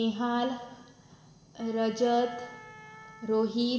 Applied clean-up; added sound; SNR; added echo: none; Wind instrument, woodwind instrument; 20 dB; reverberation time 1.1 s.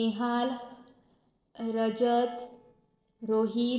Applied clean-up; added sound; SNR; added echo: neural separator model SepFormer DNS4.